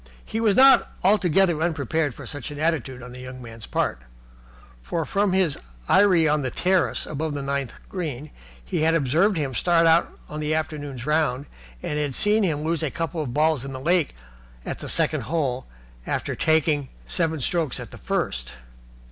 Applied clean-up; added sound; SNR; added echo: none; none; none; none.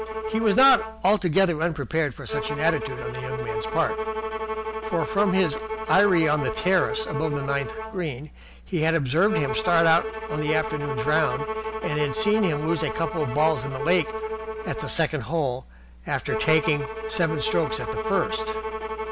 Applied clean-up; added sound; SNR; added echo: none; Bowed string instrument; 6 dB; none.